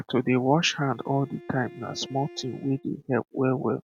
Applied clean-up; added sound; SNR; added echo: none; Bowed string instrument; 20 dB; none.